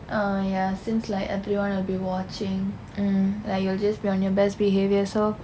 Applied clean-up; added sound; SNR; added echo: none; none; none; none.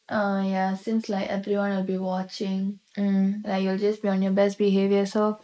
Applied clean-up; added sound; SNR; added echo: neural mask model Resemble Enhance denoiser.